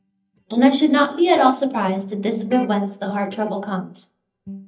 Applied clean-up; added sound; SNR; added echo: neural mask model DeepFilterNet 3.